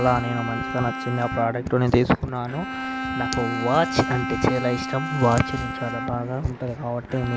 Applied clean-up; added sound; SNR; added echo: none; Bowed string instrument; 7 dB; none.